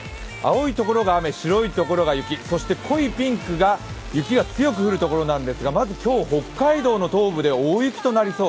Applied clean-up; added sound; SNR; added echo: none; none; none; none.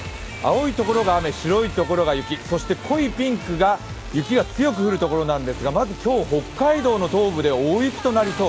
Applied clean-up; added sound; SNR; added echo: none; Motorcycle / Engine; 17 dB; none.